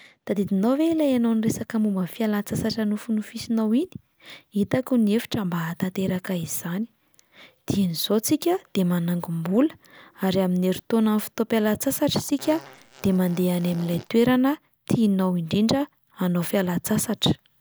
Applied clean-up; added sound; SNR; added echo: none; Fart; 20 dB; none.